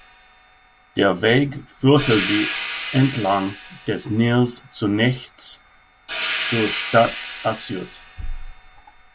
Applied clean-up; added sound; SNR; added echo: none; Hi-hat; 7 dB; none.